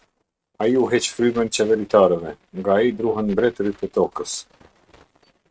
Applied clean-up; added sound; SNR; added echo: neural mask model RNNoise.